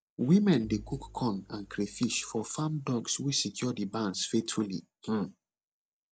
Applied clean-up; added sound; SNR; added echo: none; Bowed string instrument; 20 dB; none.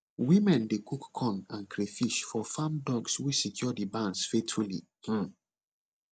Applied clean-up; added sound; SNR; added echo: none; none; none; none.